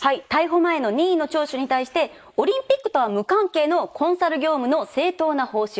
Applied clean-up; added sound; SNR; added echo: neural mask model Resemble Enhance denoiser.